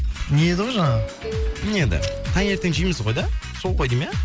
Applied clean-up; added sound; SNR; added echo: none; Subway, metro, underground; 11 dB; none.